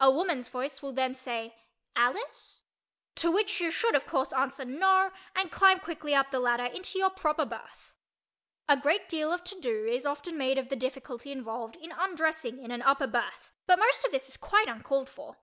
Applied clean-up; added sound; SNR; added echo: none; none; none; none.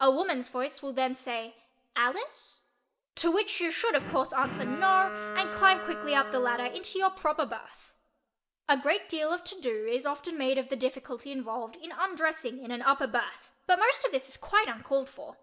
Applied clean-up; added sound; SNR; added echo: none; Bowed string instrument; 9 dB; reverberation time 0.5 s.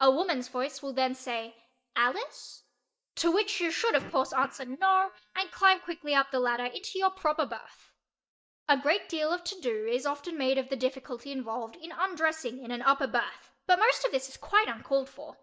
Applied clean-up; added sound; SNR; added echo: neural mask model DeepFilterNet 3.